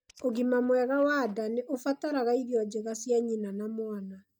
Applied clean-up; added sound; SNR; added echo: neural mask model DeepFilterNet 3.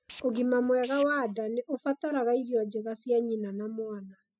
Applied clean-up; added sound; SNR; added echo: classical method spectral subtraction.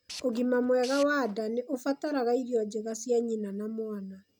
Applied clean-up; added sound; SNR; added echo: none; Tools; 17 dB; none.